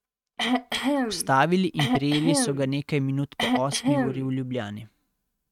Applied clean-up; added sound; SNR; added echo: neural mask model RNNoise.